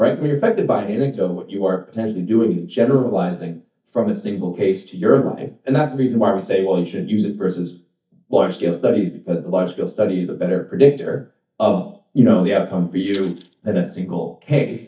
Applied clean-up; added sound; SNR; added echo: neural mask model DeepFilterNet 3.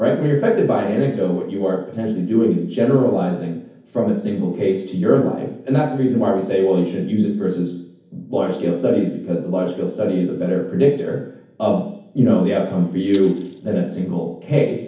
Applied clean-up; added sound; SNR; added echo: none; Rattle (instrument); 15 dB; reverberation time 0.7 s.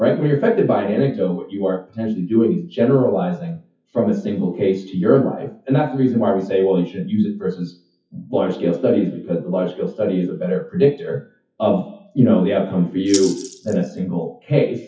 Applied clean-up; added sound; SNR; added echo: classical method WPE with log-MMSE.